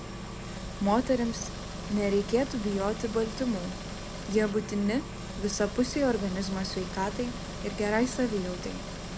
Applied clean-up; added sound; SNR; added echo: none; Engine; 7 dB; none.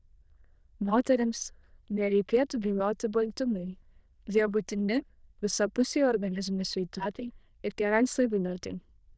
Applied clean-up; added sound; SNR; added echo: neural diffusion model UNIVERSE++.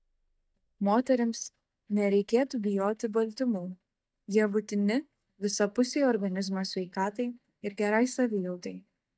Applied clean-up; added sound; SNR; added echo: neural mask model DeepFilterNet 3.